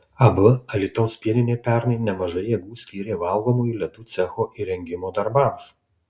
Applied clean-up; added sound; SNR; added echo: none; none; none; none.